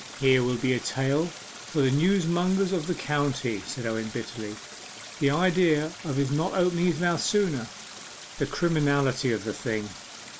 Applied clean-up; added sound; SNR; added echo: none; Stream; 15 dB; none.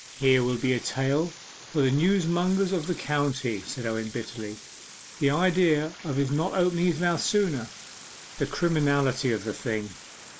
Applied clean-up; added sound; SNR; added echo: neural mask model Resemble Enhance denoiser.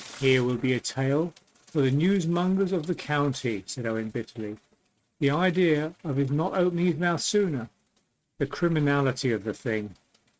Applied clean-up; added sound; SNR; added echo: neural mask model RNNoise.